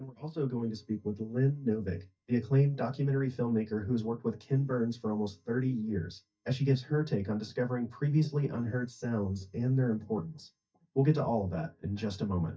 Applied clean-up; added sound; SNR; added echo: neural mask model DeepFilterNet 3.